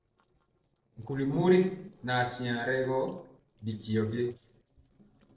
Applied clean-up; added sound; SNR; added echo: neural separator model SepFormer DNS4.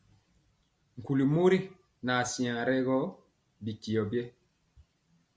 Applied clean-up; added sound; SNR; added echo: none; none; none; none.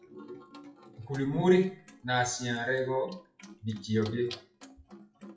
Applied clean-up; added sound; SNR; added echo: classical method WPE with log-MMSE.